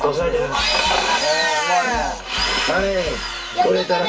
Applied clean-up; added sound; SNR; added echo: none; none; none; reverberation time 0.1 s.